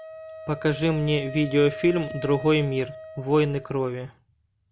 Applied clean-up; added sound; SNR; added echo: none; Wind instrument, woodwind instrument; 14 dB; none.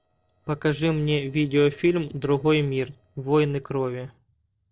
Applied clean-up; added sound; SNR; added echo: neural separator model SepFormer DNS4.